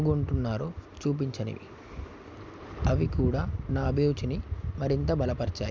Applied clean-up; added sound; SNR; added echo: none; none; none; none.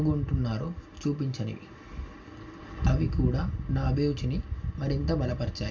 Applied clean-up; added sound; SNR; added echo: none; none; none; reverberation time 0.2 s.